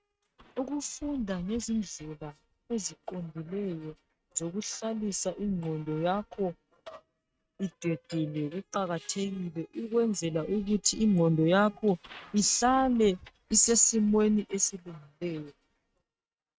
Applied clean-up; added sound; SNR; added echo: neural mask model RNNoise.